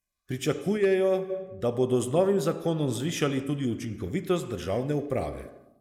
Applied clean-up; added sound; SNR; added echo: neural mask model Resemble Enhance denoiser.